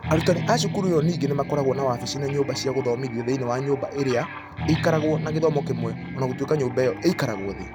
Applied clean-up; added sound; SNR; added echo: none; Guitar; 7 dB; none.